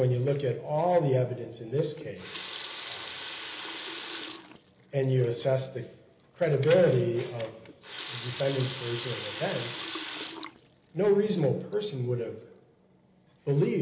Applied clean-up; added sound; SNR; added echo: none; Water tap, faucet; 14 dB; reverberation time 0.8 s.